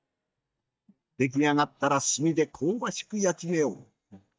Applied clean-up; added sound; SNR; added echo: neural mask model DeepFilterNet 3.